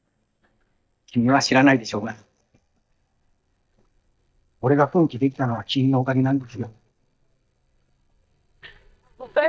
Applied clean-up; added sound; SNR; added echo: neural mask model DeepFilterNet 3.